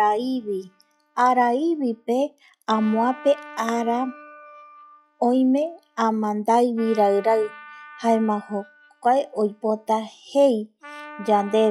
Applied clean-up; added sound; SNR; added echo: classical method log-MMSE.